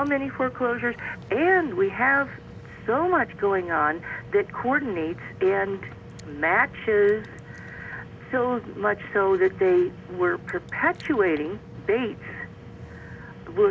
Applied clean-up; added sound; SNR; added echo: none; none; none; none.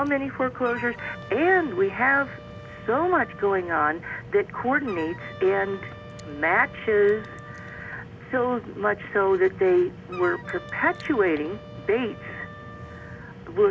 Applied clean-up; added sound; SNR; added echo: none; Wind instrument, woodwind instrument; 19 dB; none.